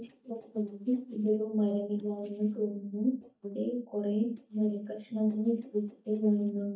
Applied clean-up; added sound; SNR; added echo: neural mask model DeepFilterNet 3.